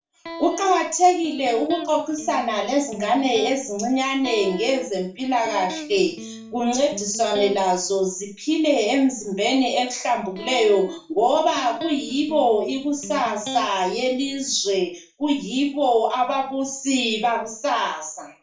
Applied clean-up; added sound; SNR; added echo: neural separator model SepFormer DNS4.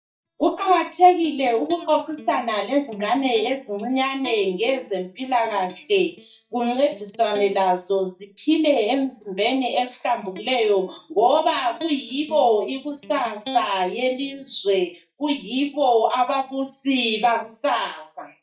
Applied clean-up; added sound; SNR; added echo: neural mask model DeepFilterNet 3.